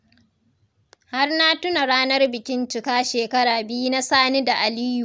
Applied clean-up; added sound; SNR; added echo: none; none; none; none.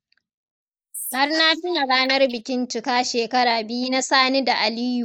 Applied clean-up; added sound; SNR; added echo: neural mask model Resemble Enhance denoiser.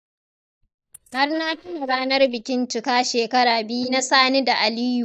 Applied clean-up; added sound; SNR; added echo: neural mask model DeepFilterNet 3.